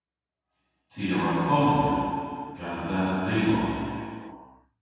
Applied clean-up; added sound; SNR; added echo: none; none; none; reverberation time 2.2 s.